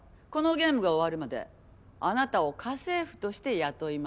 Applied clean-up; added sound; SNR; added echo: none; none; none; none.